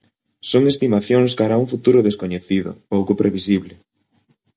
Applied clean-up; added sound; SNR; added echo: none; none; none; none.